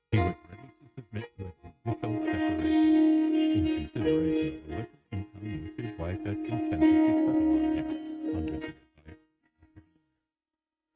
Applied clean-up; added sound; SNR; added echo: neural mask model RNNoise.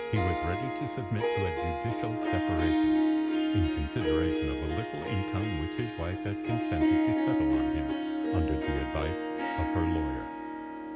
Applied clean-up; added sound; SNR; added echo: none; Harp; -5 dB; none.